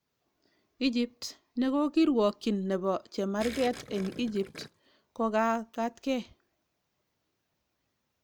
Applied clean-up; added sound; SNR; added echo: none; Gurgling; 14 dB; none.